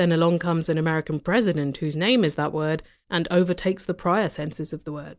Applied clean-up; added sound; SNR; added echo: none; none; none; none.